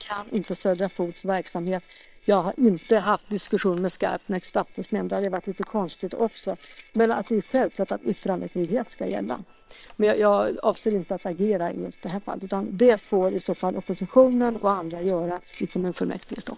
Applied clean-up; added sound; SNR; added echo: neural separator model SepFormer WHAM!.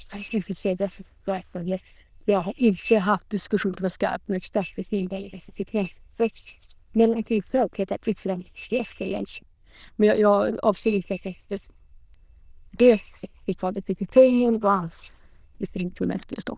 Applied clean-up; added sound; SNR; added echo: neural diffusion model UNIVERSE++.